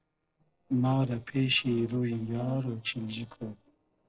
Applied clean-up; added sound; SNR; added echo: neural separator model SepFormer DNS4.